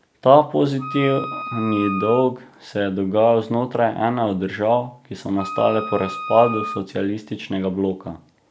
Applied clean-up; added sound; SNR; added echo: none; Wind instrument, woodwind instrument; 10 dB; none.